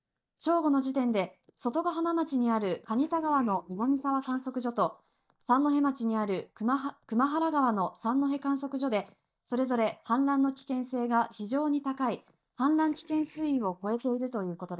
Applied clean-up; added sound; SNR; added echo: neural mask model DeepFilterNet 3.